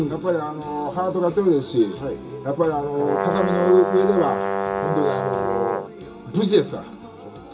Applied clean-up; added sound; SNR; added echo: none; Brass instrument; 3 dB; reverberation time 0.2 s.